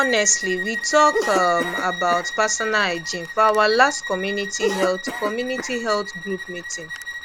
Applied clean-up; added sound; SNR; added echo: none; Cough + Bowed string instrument; 7 dB; none.